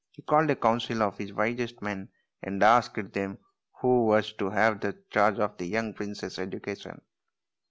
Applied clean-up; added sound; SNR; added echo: none; none; none; none.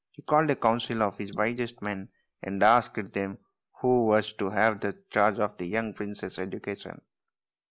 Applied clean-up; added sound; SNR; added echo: neural mask model Resemble Enhance denoiser.